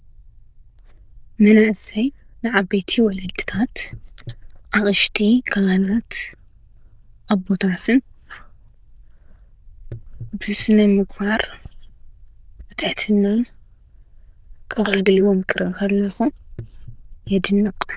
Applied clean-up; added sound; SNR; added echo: neural diffusion model UNIVERSE++.